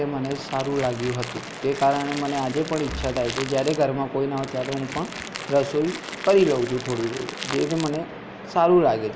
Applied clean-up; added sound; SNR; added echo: none; Crackle; 13 dB; none.